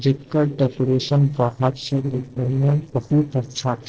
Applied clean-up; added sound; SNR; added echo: neural separator model SepFormer DNS4.